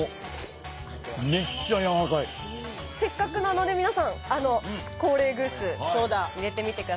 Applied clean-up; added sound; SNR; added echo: none; none; none; none.